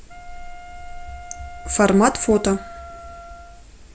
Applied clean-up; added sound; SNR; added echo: none; Wind instrument, woodwind instrument; 17 dB; none.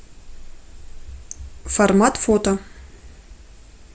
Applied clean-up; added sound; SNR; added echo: none; none; none; none.